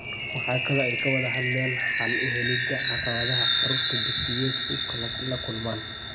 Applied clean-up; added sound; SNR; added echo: none; Chime; -4 dB; reverberation time 1.2 s.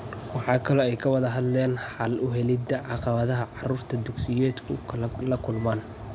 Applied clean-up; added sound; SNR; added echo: none; none; none; none.